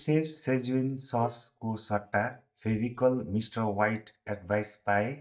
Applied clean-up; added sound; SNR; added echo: neural mask model DeepFilterNet 3.